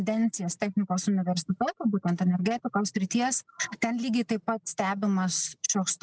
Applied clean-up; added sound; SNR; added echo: none; none; none; none.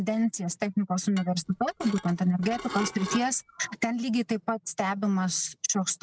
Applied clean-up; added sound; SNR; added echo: none; Dishes, pots, and pans / Glass; 12 dB; none.